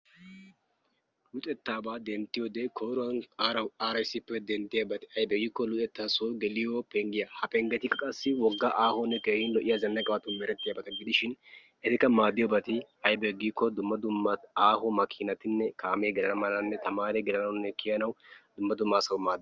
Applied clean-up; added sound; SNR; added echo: none; none; none; none.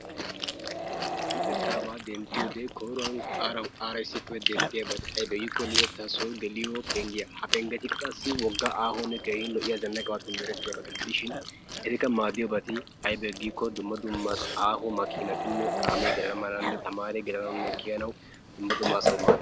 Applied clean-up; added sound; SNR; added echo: none; Growling + Chewing, mastication; 0 dB; none.